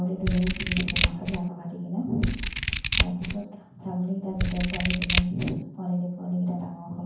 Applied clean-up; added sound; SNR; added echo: none; Scissors; -3 dB; reverberation time 0.9 s.